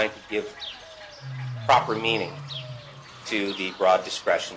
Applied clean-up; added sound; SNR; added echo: none; Bird / Fowl; 12 dB; none.